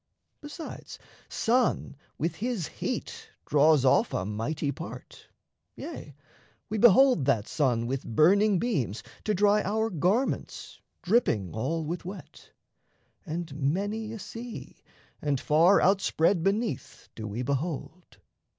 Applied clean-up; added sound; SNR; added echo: none; none; none; none.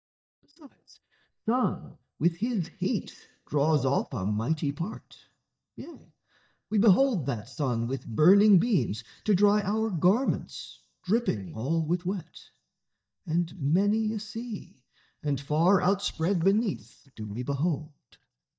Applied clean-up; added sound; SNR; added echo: neural mask model DeepFilterNet 3.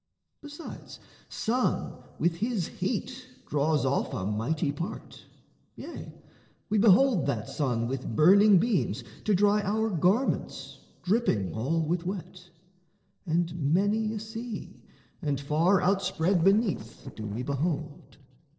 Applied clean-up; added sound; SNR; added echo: neural separator model SepFormer DNS4.